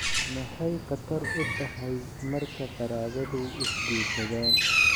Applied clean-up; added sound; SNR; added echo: none; Bird; -3 dB; none.